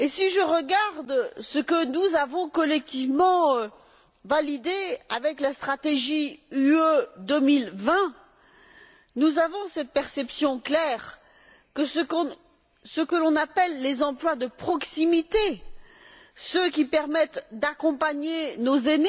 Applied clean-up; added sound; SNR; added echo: none; none; none; none.